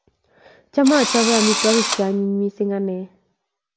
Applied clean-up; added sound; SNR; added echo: none; Engine / Drill; 2 dB; none.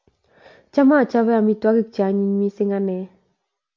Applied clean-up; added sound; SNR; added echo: none; none; none; none.